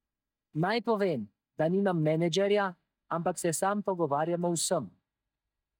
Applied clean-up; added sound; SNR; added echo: neural mask model DeepFilterNet 3.